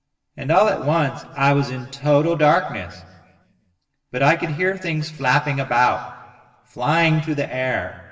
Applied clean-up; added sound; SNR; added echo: none; none; none; reverberation time 1.3 s.